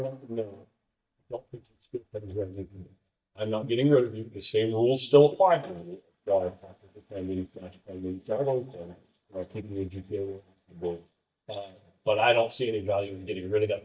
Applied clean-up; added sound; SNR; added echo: neural mask model DeepFilterNet 3.